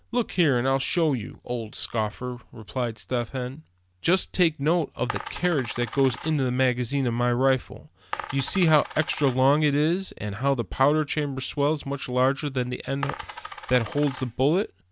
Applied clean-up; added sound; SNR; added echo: none; Coin (dropping); 12 dB; none.